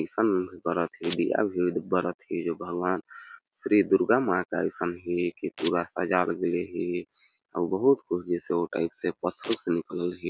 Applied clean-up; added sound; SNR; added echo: none; Domestic sounds, home sounds; 12 dB; none.